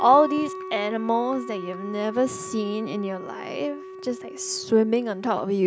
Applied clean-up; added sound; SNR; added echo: none; Wind instrument, woodwind instrument; 12 dB; none.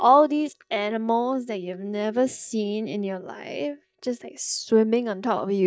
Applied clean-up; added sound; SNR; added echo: neural mask model DeepFilterNet 3.